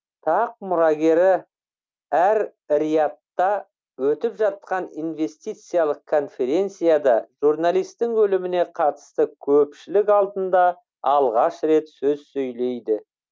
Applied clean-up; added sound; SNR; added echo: none; none; none; none.